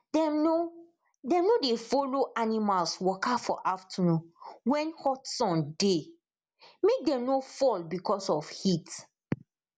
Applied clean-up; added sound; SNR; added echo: none; none; none; none.